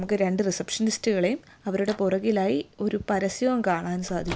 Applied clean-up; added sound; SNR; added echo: none; Microwave oven; 19 dB; none.